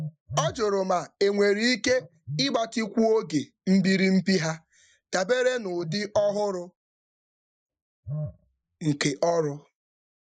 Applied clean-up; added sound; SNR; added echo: neural mask model Resemble Enhance denoiser.